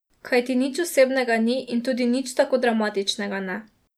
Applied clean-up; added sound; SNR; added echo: none; none; none; none.